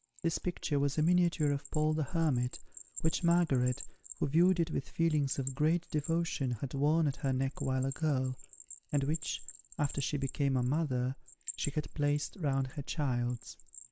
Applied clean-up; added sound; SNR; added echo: none; Bell; 19 dB; none.